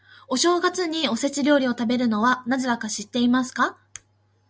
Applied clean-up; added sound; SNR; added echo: none; none; none; none.